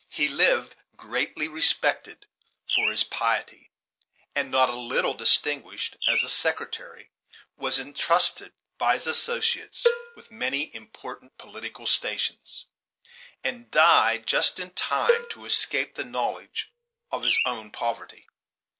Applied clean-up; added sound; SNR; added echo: none; Bird + Cowbell; 3 dB; none.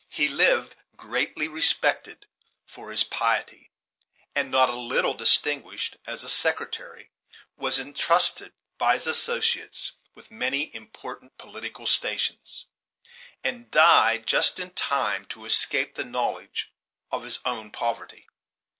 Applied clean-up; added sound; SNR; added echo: none; none; none; none.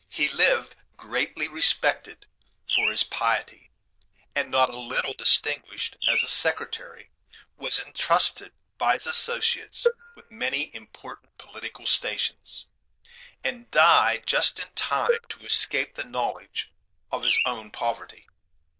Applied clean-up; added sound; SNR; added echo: neural diffusion model UNIVERSE++.